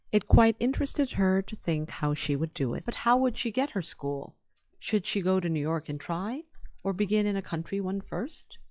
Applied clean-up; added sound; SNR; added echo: classical method log-MMSE.